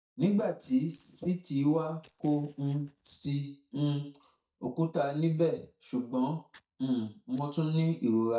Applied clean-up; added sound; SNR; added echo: neural mask model DeepFilterNet 3.